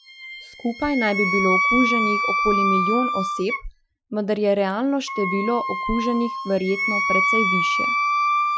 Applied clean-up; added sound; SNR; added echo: classical method Wiener filter.